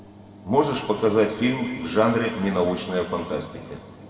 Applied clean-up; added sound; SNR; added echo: none; none; none; reverberation time 1.9 s.